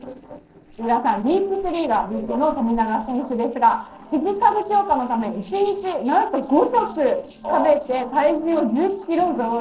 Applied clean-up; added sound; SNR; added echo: neural separator model SepFormer DNS4.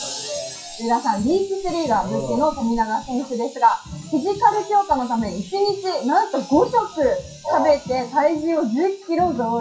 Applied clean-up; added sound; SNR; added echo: classical method WPE with log-MMSE.